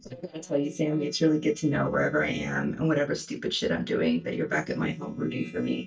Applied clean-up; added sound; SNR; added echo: neural mask model DeepFilterNet 3.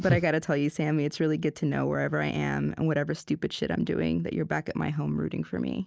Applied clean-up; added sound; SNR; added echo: none; none; none; none.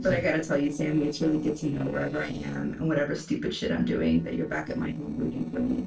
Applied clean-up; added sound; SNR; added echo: neural separator model SepFormer DNS4.